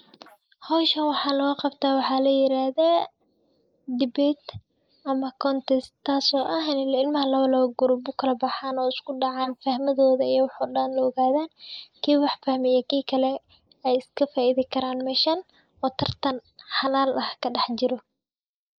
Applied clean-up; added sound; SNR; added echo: neural mask model Resemble Enhance denoiser.